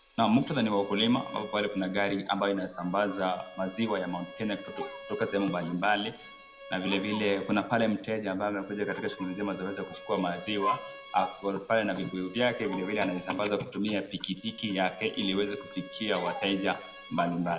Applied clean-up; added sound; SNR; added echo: none; Bowed string instrument; 17 dB; reverberation time 0.7 s.